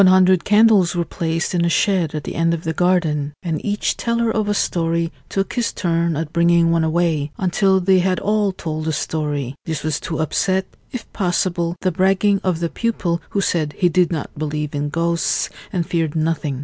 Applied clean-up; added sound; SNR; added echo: none; none; none; none.